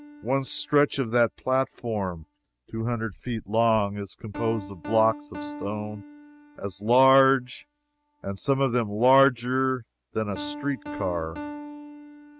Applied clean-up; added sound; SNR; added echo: neural mask model RNNoise.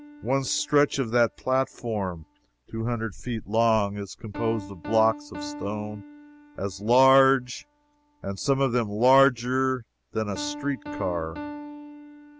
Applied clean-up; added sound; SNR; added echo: none; Piano; 16 dB; none.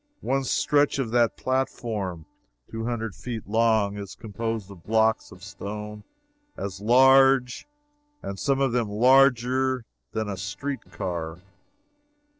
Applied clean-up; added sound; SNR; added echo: neural separator model SepFormer DNS4.